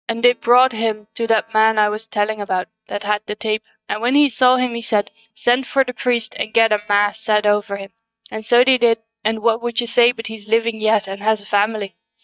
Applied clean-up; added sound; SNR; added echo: neural mask model DeepFilterNet 3.